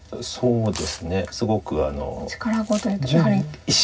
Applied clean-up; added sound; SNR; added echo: none; Tearing; 19 dB; reverberation time 0.4 s.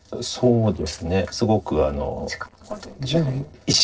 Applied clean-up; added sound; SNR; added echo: neural separator model SepFormer DNS4.